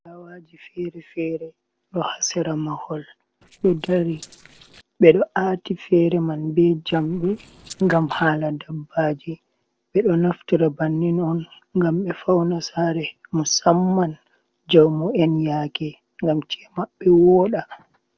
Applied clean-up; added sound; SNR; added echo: neural separator model SepFormer DNS4.